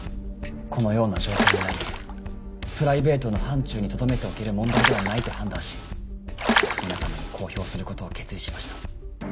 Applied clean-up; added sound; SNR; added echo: none; Water / Splash, splatter; -2 dB; none.